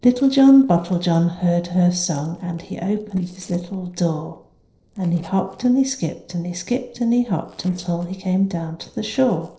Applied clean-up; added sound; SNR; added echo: neural separator model SepFormer DNS4.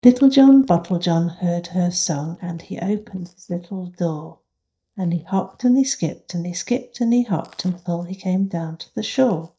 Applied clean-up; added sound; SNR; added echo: neural mask model DeepFilterNet 3.